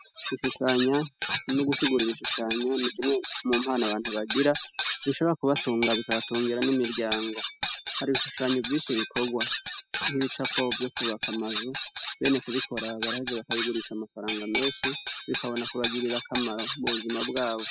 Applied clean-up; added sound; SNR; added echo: classical method spectral subtraction.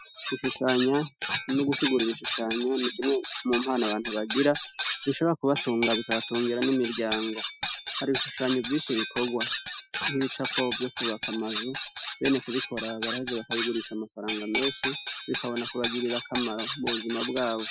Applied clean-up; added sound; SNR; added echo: classical method Wiener filter.